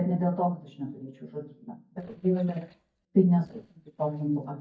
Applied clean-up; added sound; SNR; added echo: neural mask model DeepFilterNet 3.